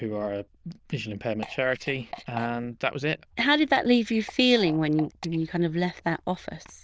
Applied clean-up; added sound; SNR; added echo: neural diffusion model UNIVERSE++.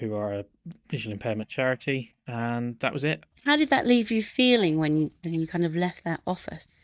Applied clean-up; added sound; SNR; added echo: neural mask model DeepFilterNet 3.